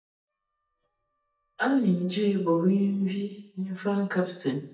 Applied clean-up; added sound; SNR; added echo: neural mask model DeepFilterNet 3.